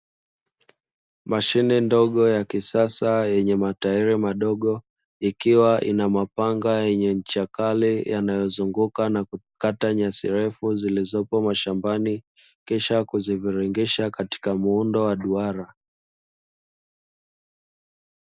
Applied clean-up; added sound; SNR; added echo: none; none; none; none.